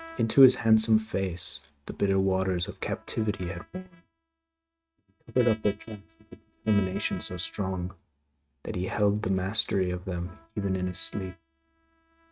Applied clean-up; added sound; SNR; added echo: neural mask model RNNoise.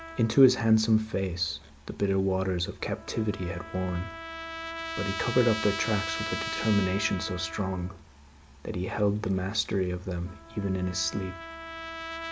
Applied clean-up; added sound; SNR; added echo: none; Trumpet; 11 dB; none.